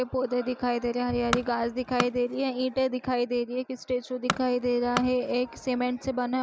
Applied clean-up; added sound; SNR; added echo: none; Tools; 9 dB; none.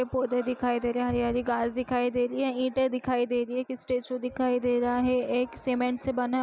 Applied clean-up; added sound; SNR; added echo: none; none; none; none.